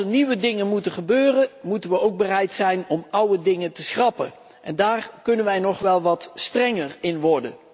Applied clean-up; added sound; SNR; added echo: none; none; none; none.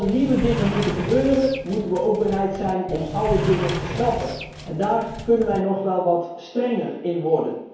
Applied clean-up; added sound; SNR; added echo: none; Sliding door; 8 dB; reverberation time 1.0 s.